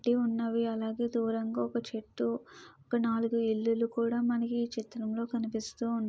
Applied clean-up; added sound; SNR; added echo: none; none; none; none.